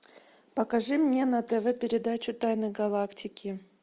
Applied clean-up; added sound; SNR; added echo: none; none; none; none.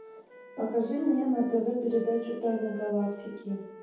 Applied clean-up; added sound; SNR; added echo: none; Wind instrument, woodwind instrument; 18 dB; reverberation time 0.9 s.